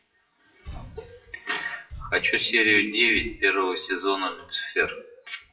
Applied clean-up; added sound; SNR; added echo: classical method WPE with log-MMSE.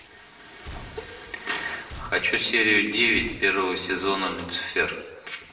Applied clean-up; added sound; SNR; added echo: none; Gunshot, gunfire; 18 dB; reverberation time 0.9 s.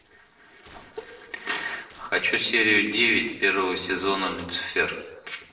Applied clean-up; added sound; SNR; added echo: neural separator model SepFormer DNS4.